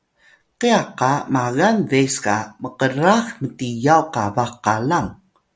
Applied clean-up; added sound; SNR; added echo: none; none; none; none.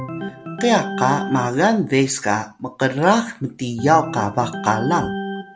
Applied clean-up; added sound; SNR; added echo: none; Organ; 10 dB; none.